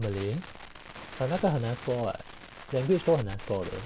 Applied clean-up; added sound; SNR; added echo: none; Crackle; 13 dB; none.